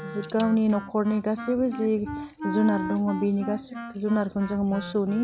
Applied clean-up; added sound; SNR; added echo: none; Wind instrument, woodwind instrument; 10 dB; none.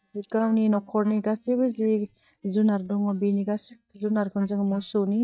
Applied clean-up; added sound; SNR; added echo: neural mask model DeepFilterNet 3.